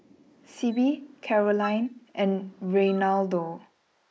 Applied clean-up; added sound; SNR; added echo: neural mask model Resemble Enhance denoiser.